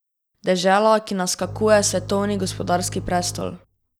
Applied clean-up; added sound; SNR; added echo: none; Bowed string instrument; 13 dB; none.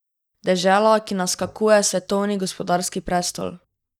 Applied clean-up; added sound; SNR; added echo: neural mask model DeepFilterNet 3.